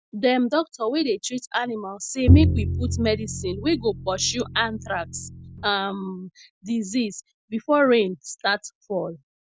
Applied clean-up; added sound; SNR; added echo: none; Bowed string instrument; -1 dB; none.